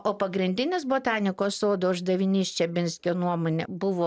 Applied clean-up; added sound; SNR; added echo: none; none; none; none.